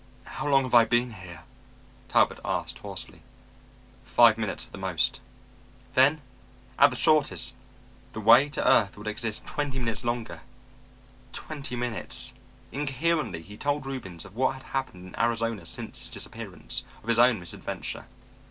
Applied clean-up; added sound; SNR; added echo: none; none; none; none.